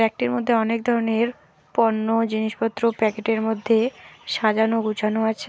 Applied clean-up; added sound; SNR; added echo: none; none; none; none.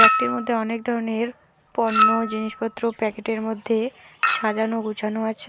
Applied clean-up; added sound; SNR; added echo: none; Chink, clink; -1 dB; none.